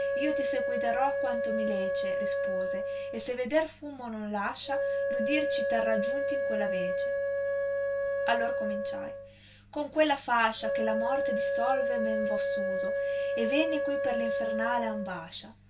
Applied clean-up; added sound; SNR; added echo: none; Wind instrument, woodwind instrument; -3 dB; reverberation time 0.2 s.